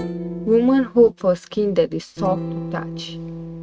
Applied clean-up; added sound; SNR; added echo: neural mask model RNNoise.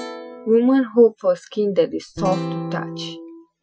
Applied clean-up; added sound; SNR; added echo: classical method Wiener filter.